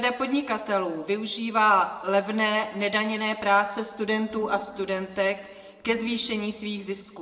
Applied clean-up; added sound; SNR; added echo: neural separator model SepFormer DNS4.